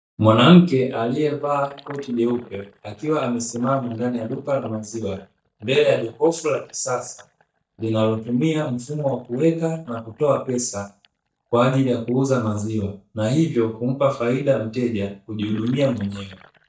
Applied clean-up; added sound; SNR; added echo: neural mask model DeepFilterNet 3.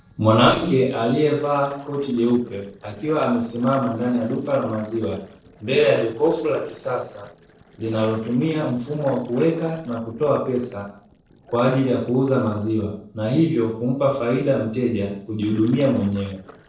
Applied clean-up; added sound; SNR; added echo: neural separator model SepFormer DNS4.